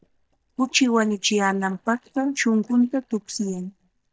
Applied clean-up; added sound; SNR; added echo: neural mask model DeepFilterNet 3.